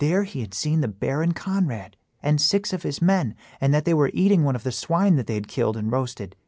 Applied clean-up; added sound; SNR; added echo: none; none; none; none.